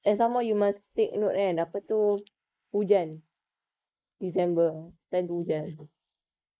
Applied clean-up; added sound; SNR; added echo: neural mask model Resemble Enhance denoiser.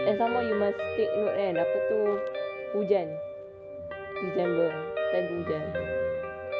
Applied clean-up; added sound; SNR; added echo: none; Guitar; 1 dB; none.